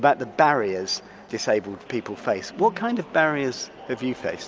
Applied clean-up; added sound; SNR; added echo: none; none; none; none.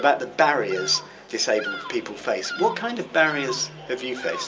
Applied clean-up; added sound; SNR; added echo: none; Bird vocalization, bird call, bird song; 14 dB; reverberation time 0.2 s.